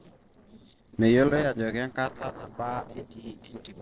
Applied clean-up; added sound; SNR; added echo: neural separator model SepFormer DNS4.